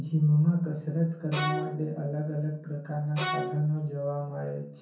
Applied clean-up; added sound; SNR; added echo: none; Bowed string instrument; 5 dB; reverberation time 0.6 s.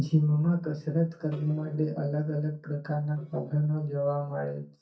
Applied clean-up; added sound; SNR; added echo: neural mask model DeepFilterNet 3.